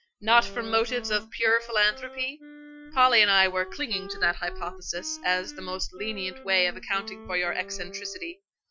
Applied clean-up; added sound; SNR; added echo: classical method Wiener filter.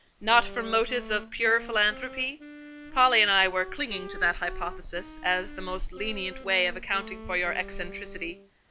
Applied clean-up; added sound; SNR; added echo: none; Wind instrument, woodwind instrument; 16 dB; none.